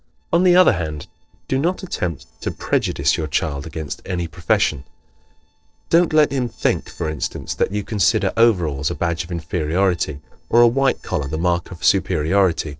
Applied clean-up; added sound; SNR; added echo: neural separator model SepFormer DNS4.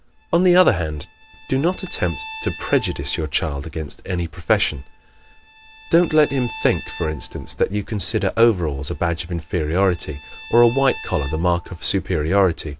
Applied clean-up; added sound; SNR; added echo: none; Bowed string instrument; 18 dB; none.